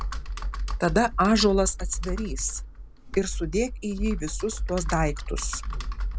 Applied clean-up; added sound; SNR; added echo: none; Computer keyboard; 4 dB; none.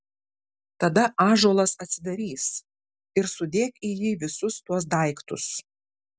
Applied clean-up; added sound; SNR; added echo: none; none; none; none.